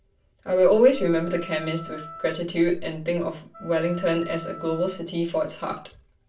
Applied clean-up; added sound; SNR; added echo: none; Wind instrument, woodwind instrument; 18 dB; reverberation time 0.3 s.